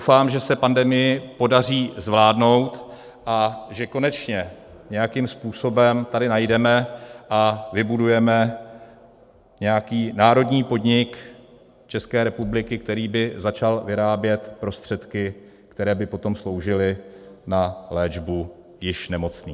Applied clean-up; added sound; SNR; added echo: none; none; none; none.